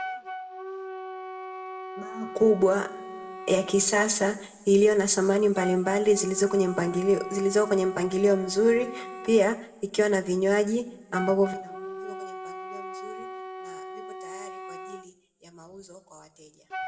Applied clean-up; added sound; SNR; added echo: none; Wind instrument, woodwind instrument; 13 dB; reverberation time 1.1 s.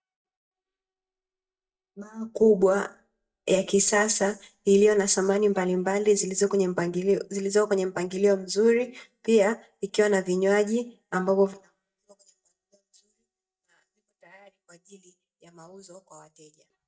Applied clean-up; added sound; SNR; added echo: neural mask model DeepFilterNet 3.